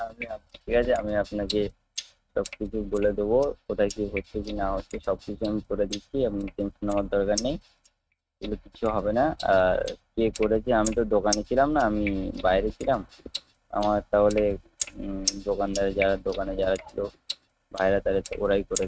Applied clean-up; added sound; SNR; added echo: neural mask model RNNoise.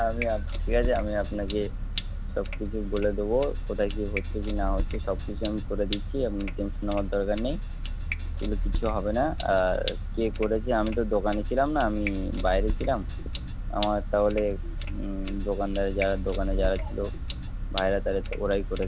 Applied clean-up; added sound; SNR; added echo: none; Sink (filling or washing); 1 dB; none.